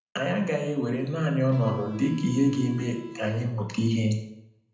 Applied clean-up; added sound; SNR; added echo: none; Electric guitar; 16 dB; reverberation time 0.7 s.